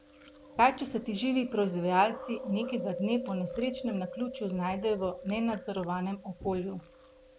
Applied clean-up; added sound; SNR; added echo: none; Chewing, mastication; 12 dB; none.